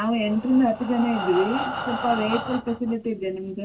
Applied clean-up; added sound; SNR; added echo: none; Breathing; 8 dB; reverberation time 0.2 s.